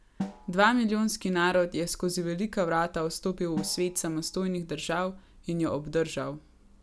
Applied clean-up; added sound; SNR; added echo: none; Snare drum; 16 dB; none.